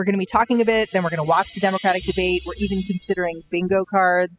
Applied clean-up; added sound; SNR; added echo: classical method spectral subtraction.